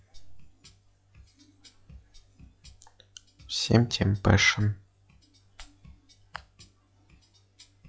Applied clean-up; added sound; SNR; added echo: classical method log-MMSE.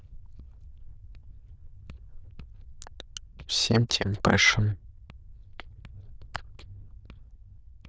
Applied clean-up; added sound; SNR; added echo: neural diffusion model UNIVERSE++.